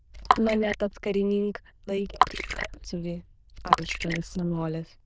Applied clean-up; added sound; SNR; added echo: neural diffusion model UNIVERSE++.